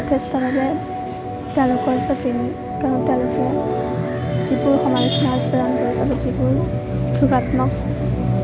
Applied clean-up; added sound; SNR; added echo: none; Organ; 0 dB; none.